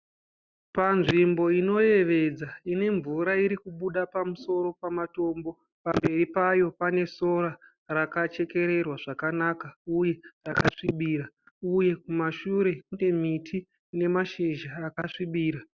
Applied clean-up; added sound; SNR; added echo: none; none; none; none.